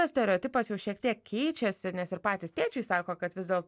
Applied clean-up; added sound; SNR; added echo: none; none; none; none.